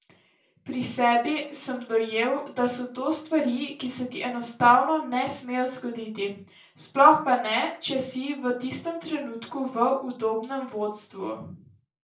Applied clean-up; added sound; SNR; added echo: none; none; none; reverberation time 0.3 s.